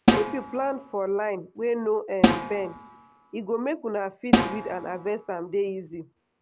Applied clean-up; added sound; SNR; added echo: none; Snare drum; -1 dB; none.